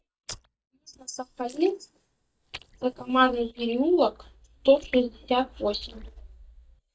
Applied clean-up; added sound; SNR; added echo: neural mask model DeepFilterNet 3.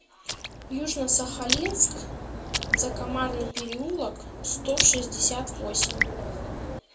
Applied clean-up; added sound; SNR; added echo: none; Raindrop; 3 dB; reverberation time 0.2 s.